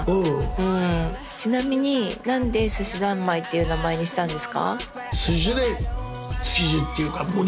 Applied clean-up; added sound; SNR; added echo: none; none; none; none.